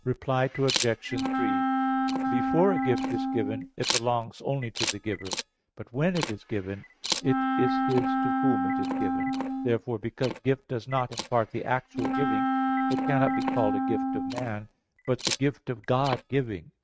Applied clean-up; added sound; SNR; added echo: neural mask model RNNoise.